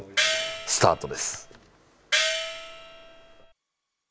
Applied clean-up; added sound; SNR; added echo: none; Gong; -2 dB; none.